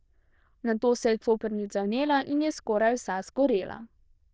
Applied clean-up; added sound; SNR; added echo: neural diffusion model UNIVERSE++.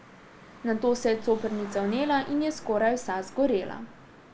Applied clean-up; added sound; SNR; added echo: none; Traffic noise, roadway noise; 19 dB; none.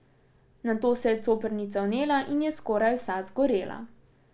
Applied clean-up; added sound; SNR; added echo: none; none; none; none.